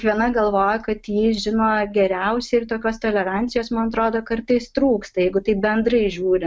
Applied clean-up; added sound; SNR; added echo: none; none; none; none.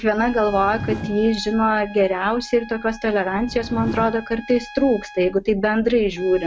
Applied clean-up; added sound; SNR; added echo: none; Whoosh, swoosh, swish + Trumpet; 14 dB; none.